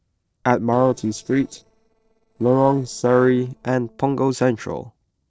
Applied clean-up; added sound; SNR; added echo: neural separator model SepFormer DNS4.